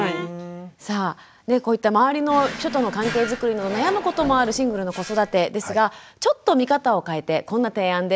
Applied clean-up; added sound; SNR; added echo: none; Drawer open or close; 11 dB; none.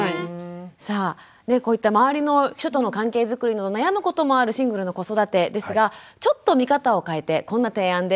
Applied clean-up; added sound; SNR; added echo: none; none; none; none.